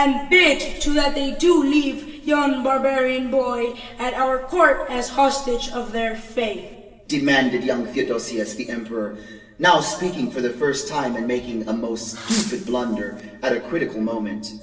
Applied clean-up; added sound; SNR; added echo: none; Fireworks; 14 dB; reverberation time 1.3 s.